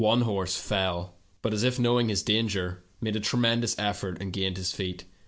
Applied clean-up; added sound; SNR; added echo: none; none; none; none.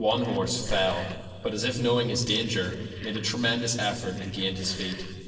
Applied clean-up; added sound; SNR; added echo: neural separator model SepFormer DNS4.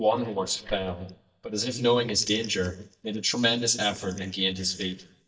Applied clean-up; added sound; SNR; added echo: neural mask model DeepFilterNet 3.